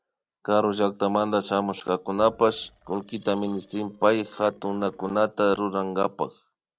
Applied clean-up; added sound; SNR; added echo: neural separator model SepFormer DNS4.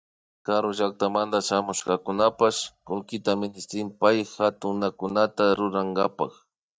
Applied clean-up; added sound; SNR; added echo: neural mask model DeepFilterNet 3.